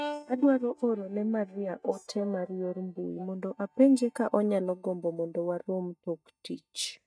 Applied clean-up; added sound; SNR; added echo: neural mask model DeepFilterNet 3.